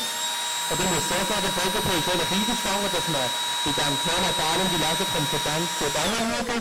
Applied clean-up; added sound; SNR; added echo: none; Engine / Drill; 0 dB; none.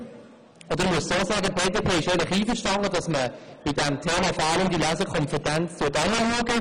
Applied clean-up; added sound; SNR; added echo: none; none; none; none.